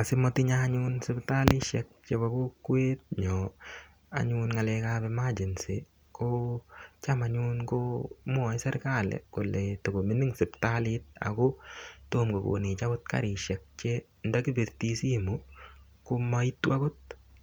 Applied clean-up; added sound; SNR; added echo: none; none; none; none.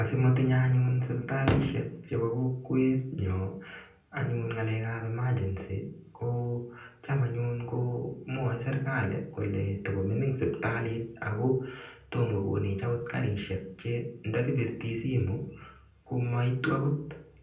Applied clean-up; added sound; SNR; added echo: none; none; none; reverberation time 0.6 s.